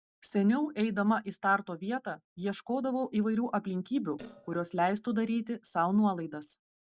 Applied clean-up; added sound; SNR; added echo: neural separator model SepFormer DNS4.